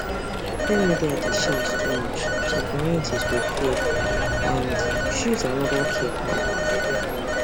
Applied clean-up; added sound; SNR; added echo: none; Telephone; -4 dB; none.